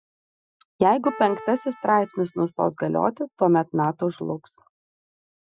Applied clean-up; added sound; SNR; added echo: classical method Wiener filter.